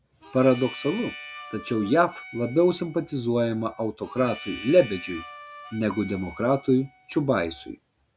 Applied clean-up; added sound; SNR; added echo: none; Harmonica; 17 dB; none.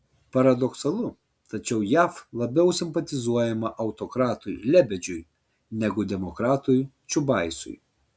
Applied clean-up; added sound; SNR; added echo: none; none; none; none.